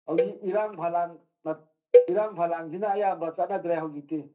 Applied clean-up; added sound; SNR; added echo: neural mask model DeepFilterNet 3.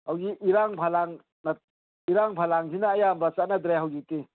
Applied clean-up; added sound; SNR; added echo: none; none; none; none.